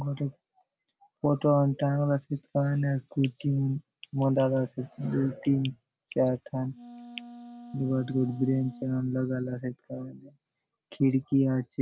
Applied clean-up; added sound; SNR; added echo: none; Wind instrument, woodwind instrument; 18 dB; none.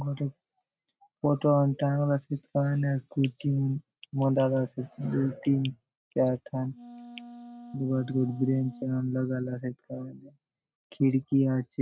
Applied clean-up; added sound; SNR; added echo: neural mask model RNNoise.